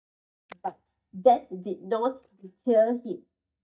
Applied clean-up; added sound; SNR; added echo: neural mask model DeepFilterNet 3.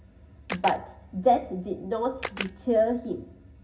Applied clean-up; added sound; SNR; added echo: none; Camera; 12 dB; reverberation time 0.4 s.